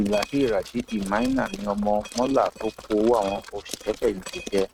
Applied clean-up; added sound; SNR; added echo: neural mask model RNNoise.